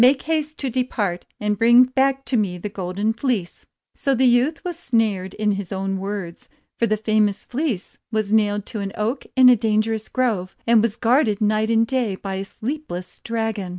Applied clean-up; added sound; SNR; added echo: none; none; none; none.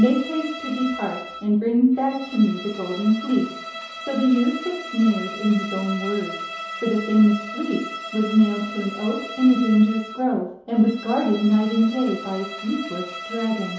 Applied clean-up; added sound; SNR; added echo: none; Bowed string instrument; 12 dB; reverberation time 2.8 s.